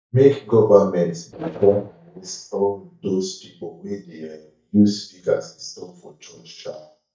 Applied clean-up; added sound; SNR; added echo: neural mask model DeepFilterNet 3.